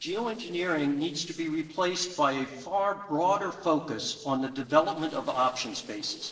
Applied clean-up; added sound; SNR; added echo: neural separator model SepFormer DNS4.